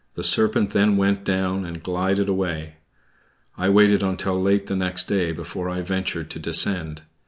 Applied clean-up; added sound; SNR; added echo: none; none; none; none.